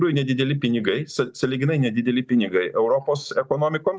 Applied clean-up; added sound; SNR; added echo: none; none; none; none.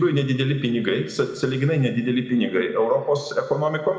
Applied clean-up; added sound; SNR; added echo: none; none; none; reverberation time 1.3 s.